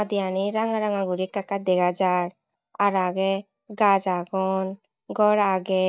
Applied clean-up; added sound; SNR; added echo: neural mask model DeepFilterNet 3.